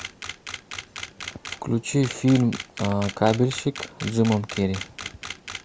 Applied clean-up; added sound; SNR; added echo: none; Camera; 12 dB; none.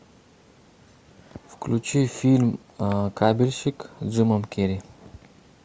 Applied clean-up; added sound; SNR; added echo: none; none; none; none.